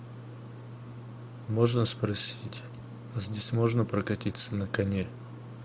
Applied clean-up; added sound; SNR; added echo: none; none; none; none.